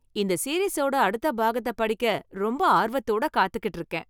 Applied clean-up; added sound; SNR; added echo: none; none; none; none.